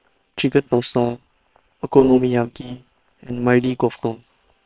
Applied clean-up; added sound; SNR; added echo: neural separator model SepFormer WHAM!.